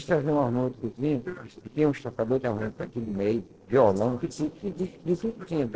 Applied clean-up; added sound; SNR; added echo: neural separator model SepFormer DNS4.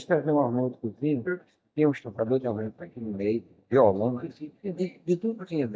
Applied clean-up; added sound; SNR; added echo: neural mask model DeepFilterNet 3.